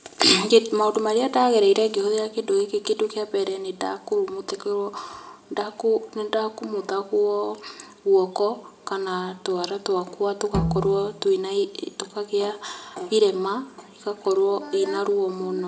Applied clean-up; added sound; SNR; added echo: none; Bowed string instrument; 5 dB; reverberation time 0.6 s.